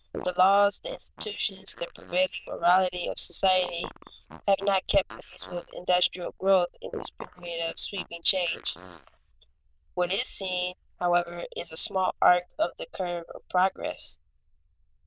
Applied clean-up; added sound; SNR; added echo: neural diffusion model UNIVERSE++.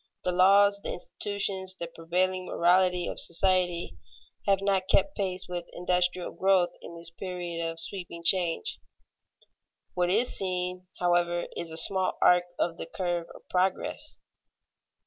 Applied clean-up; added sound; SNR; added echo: none; none; none; none.